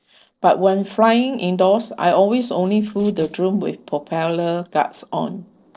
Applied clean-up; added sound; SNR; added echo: neural separator model SepFormer DNS4.